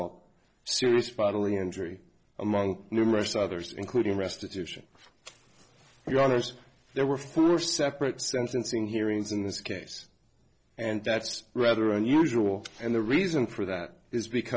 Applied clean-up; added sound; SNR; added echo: neural separator model SepFormer DNS4.